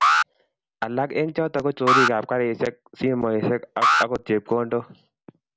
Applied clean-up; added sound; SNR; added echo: none; Alarm; 0 dB; none.